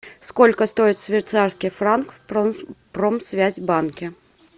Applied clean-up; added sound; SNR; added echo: none; none; none; none.